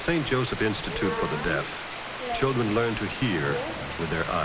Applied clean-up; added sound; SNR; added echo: none; Water + Bell; 8 dB; none.